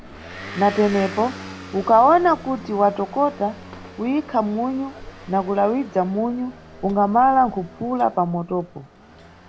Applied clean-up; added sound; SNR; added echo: none; Motor vehicle (road) / Engine; 17 dB; none.